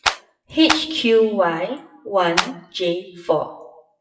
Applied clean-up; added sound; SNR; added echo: classical method WPE with log-MMSE.